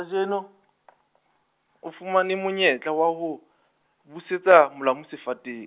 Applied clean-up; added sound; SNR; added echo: none; none; none; none.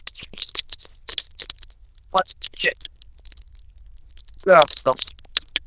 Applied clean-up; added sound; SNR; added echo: neural diffusion model UNIVERSE++.